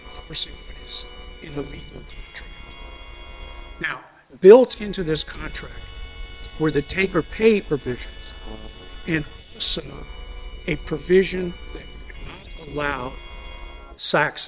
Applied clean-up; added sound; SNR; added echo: neural separator model SepFormer WHAM!.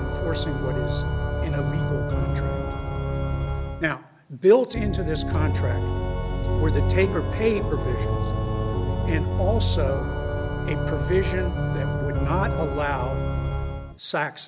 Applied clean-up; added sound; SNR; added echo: none; Organ; -3 dB; none.